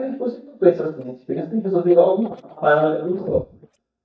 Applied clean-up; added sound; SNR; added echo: neural mask model DeepFilterNet 3.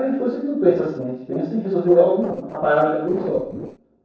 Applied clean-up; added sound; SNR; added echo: neural separator model SepFormer DNS4.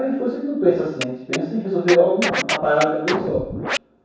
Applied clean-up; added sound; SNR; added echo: none; Scratching (performance technique); 8 dB; reverberation time 0.7 s.